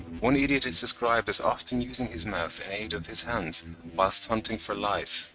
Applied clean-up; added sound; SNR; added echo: neural mask model RNNoise.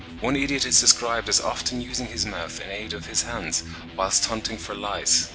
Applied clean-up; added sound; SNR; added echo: none; Electric guitar; 14 dB; none.